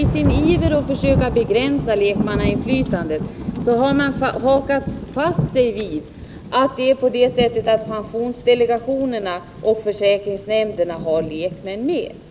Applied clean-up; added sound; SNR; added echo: none; Thunder / Rain; 6 dB; none.